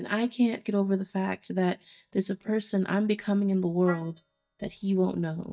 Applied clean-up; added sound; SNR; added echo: neural mask model DeepFilterNet 3.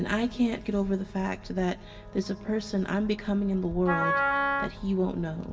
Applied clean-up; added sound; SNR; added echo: none; Wind instrument, woodwind instrument; 0 dB; reverberation time 0.7 s.